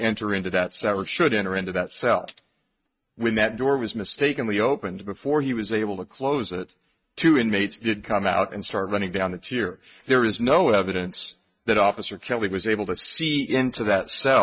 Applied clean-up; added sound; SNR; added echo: neural mask model RNNoise.